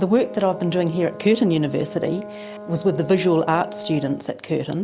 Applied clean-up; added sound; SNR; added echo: none; Brass instrument; 15 dB; none.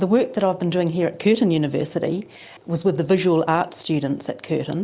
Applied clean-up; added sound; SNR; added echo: none; none; none; none.